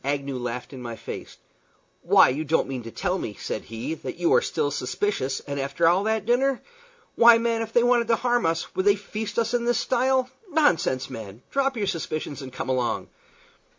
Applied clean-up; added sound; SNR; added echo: none; none; none; none.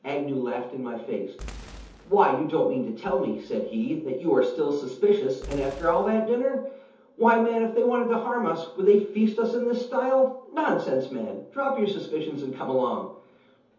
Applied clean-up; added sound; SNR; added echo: none; Boom; 19 dB; reverberation time 0.6 s.